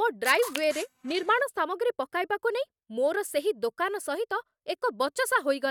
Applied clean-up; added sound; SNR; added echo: neural mask model RNNoise.